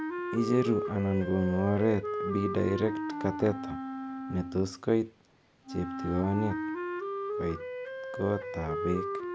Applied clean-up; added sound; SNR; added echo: none; Wind instrument, woodwind instrument; 5 dB; none.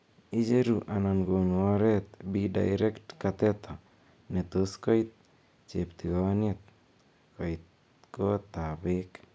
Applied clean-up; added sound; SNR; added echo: none; none; none; none.